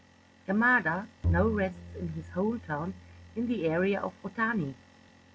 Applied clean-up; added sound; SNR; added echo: none; Bowed string instrument; 6 dB; none.